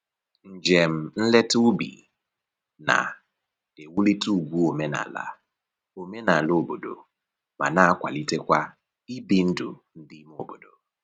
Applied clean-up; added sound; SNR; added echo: none; none; none; none.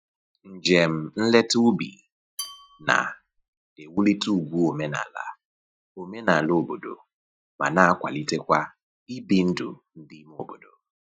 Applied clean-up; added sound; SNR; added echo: classical method Wiener filter.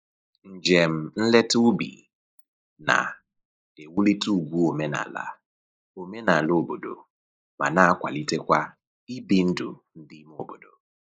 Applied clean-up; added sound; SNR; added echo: neural mask model Resemble Enhance denoiser.